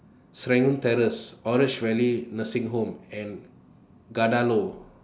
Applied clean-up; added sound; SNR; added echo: none; none; none; none.